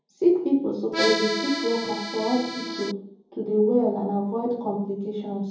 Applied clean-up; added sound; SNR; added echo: none; Accordion; 4 dB; reverberation time 0.7 s.